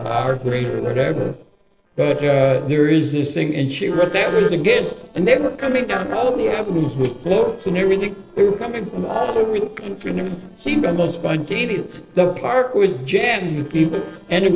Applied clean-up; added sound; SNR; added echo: neural separator model SepFormer DNS4.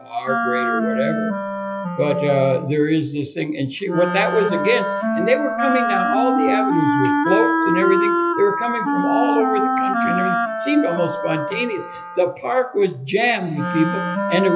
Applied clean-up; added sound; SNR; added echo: classical method WPE with log-MMSE.